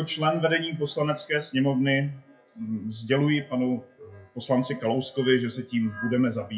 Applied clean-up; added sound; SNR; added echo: classical method WPE with log-MMSE.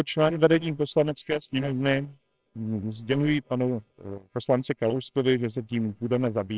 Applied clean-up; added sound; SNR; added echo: neural separator model SepFormer WHAMR!.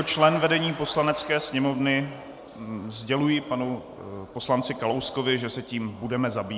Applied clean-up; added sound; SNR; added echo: none; none; none; none.